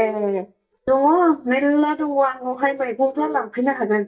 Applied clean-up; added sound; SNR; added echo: neural mask model DeepFilterNet 3.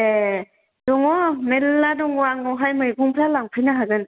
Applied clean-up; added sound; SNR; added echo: none; none; none; none.